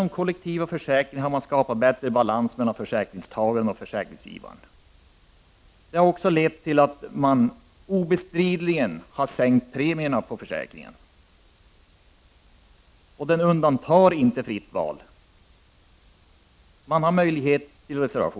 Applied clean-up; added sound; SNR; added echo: none; none; none; none.